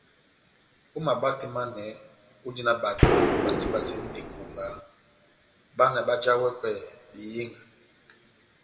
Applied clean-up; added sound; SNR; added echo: none; Gunshot, gunfire; -4 dB; reverberation time 1.5 s.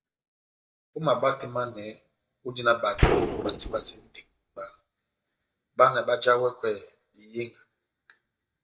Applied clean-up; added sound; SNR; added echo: neural mask model DeepFilterNet 3.